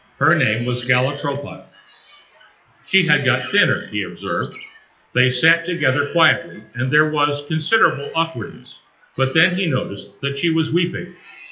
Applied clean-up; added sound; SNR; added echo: classical method WPE with log-MMSE.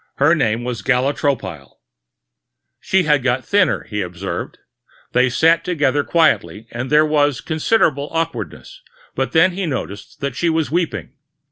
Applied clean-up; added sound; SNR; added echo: none; none; none; none.